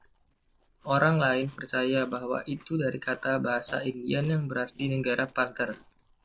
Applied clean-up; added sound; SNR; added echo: neural separator model SepFormer DNS4.